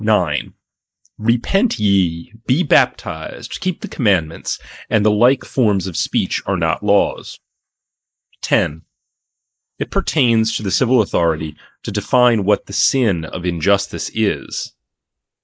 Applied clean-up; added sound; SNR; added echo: neural mask model Resemble Enhance denoiser.